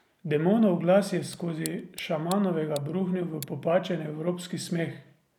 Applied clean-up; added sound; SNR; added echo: none; Tick; 19 dB; none.